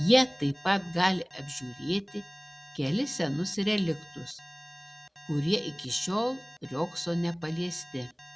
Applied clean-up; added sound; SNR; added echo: none; Alarm; 19 dB; none.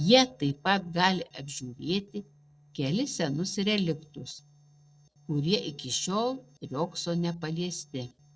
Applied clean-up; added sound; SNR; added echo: neural separator model SepFormer DNS4.